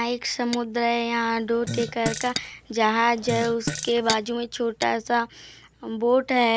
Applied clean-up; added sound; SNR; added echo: none; Fart + Tap / Glass; 11 dB; none.